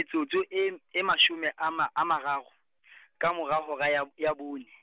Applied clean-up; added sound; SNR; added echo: none; none; none; none.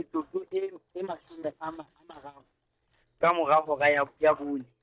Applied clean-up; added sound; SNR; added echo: neural mask model DeepFilterNet 3.